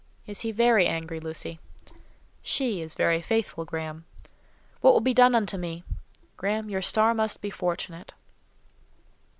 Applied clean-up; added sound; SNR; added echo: none; none; none; none.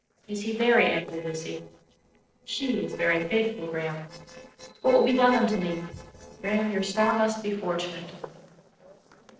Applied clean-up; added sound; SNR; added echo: neural separator model SepFormer DNS4.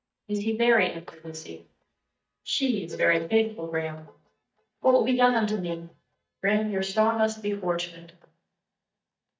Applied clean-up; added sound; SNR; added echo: neural mask model DeepFilterNet 3.